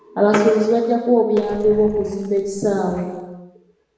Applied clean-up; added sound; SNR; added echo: none; Growling; 20 dB; reverberation time 1.2 s.